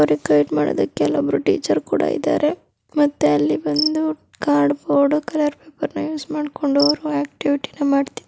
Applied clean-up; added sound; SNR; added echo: none; Cricket; 13 dB; none.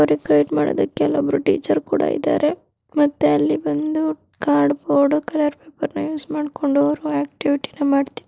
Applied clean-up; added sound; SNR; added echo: neural separator model SepFormer DNS4.